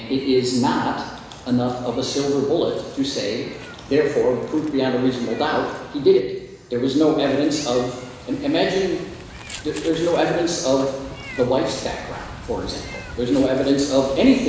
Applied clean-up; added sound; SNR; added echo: none; Meow; 18 dB; reverberation time 1.0 s.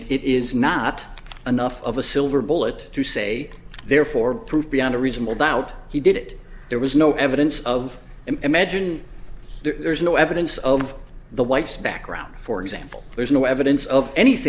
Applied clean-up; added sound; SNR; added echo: none; none; none; none.